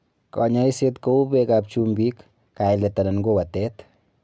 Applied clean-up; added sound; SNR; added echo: none; none; none; none.